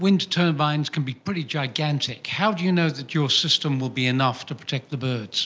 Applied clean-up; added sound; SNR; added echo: none; none; none; none.